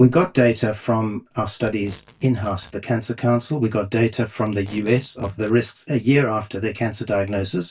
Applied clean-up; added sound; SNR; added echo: neural mask model DeepFilterNet 3.